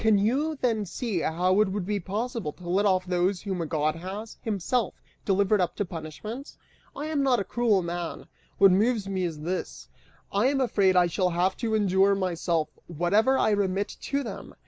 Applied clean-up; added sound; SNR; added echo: none; none; none; none.